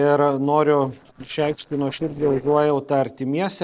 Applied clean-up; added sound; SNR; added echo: neural separator model SepFormer DNS4.